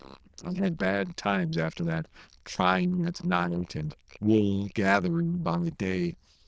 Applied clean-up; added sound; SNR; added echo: neural diffusion model UNIVERSE++.